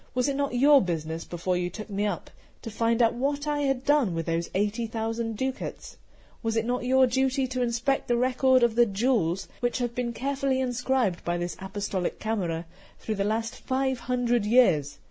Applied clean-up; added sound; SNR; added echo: none; none; none; none.